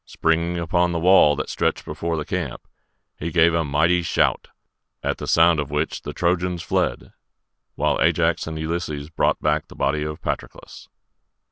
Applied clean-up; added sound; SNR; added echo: none; none; none; none.